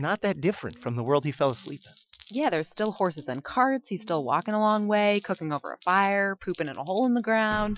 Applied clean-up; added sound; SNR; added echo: classical method Wiener filter.